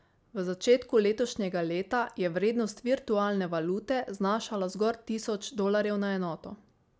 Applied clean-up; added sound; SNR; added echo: none; none; none; none.